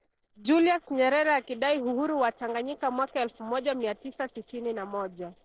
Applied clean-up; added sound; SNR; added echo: neural separator model SepFormer DNS4.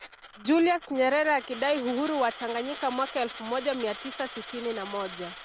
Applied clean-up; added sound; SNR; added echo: none; Coin (dropping); 14 dB; none.